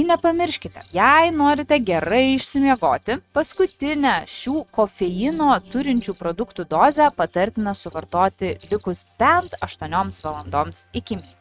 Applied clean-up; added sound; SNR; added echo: neural mask model RNNoise.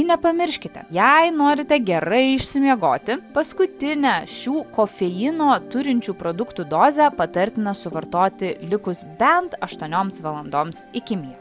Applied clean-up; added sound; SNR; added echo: none; none; none; none.